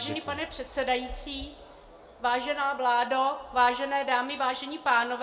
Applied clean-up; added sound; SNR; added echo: none; none; none; reverberation time 1.4 s.